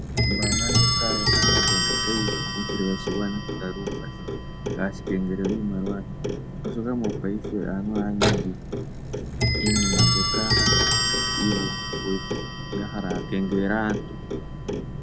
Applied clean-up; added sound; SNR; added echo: none; Clock; -4 dB; none.